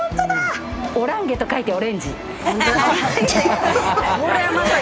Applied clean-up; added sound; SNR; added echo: none; none; none; none.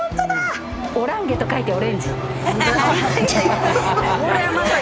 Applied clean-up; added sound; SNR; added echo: none; Race car, auto racing / Engine starting; 6 dB; none.